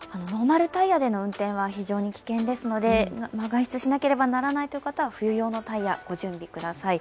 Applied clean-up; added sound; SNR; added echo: none; none; none; none.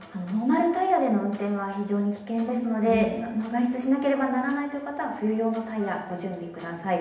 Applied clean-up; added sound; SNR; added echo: none; none; none; reverberation time 0.8 s.